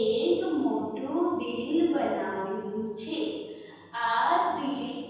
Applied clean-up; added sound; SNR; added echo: none; none; none; reverberation time 1.2 s.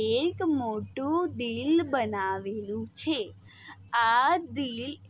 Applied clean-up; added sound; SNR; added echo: none; none; none; none.